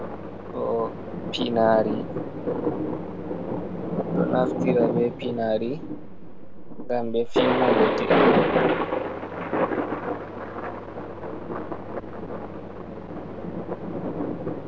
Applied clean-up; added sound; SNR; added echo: none; Thunder; -3 dB; none.